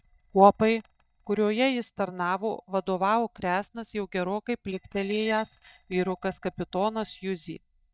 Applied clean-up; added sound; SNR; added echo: neural mask model DeepFilterNet 3.